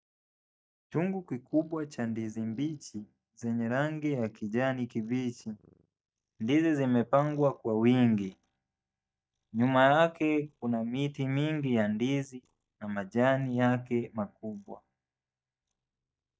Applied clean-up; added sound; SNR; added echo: neural mask model DeepFilterNet 3.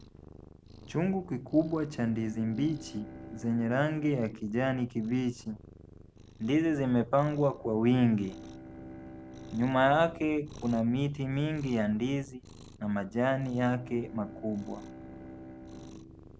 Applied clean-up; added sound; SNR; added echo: none; Bowed string instrument + Cat; 17 dB; none.